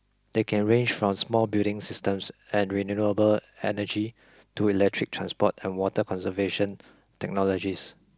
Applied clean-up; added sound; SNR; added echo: none; none; none; none.